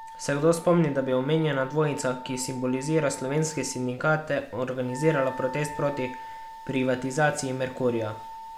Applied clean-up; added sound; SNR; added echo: none; Wind instrument, woodwind instrument; 15 dB; none.